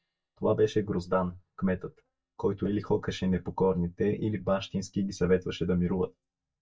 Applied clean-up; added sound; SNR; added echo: neural mask model DeepFilterNet 3.